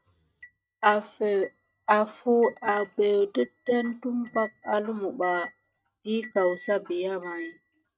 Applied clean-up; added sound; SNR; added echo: neural mask model RNNoise.